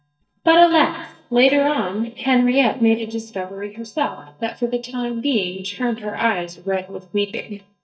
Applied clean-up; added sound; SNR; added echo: neural mask model DeepFilterNet 3.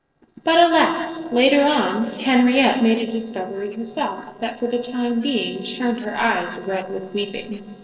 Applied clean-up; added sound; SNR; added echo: neural separator model SepFormer DNS4.